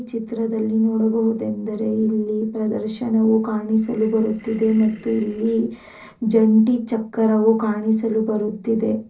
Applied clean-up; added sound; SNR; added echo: neural separator model SepFormer DNS4.